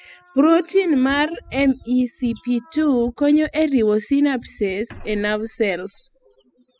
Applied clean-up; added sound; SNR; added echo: classical method spectral subtraction.